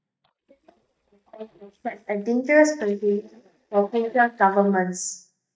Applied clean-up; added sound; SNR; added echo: neural mask model DeepFilterNet 3.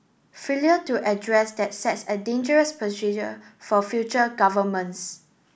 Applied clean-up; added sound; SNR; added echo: none; none; none; none.